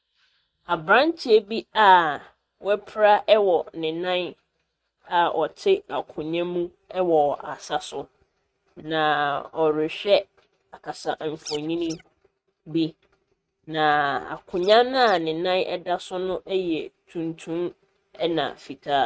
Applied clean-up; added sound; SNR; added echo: neural mask model RNNoise.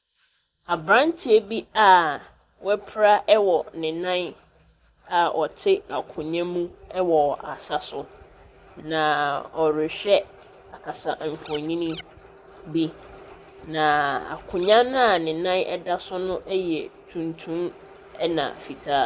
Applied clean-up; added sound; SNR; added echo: none; Scratching (performance technique); 14 dB; none.